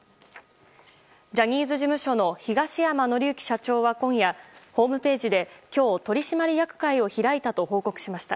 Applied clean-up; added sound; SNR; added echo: none; none; none; none.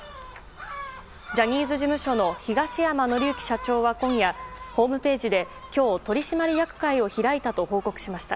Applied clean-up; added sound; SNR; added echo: none; Gull, seagull; 14 dB; none.